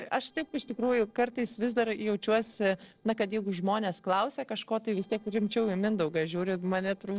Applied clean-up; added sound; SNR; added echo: neural separator model SepFormer DNS4.